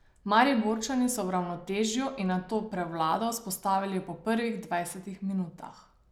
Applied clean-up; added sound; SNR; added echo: none; none; none; none.